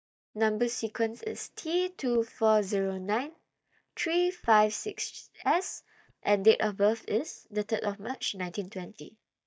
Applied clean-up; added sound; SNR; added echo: neural mask model DeepFilterNet 3.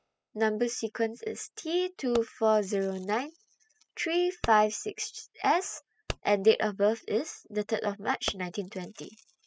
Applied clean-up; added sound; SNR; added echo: classical method spectral subtraction.